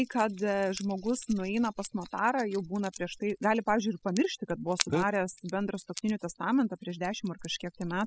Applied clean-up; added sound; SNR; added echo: classical method spectral subtraction.